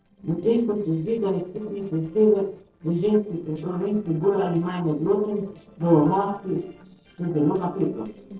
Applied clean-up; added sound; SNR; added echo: neural separator model SepFormer DNS4.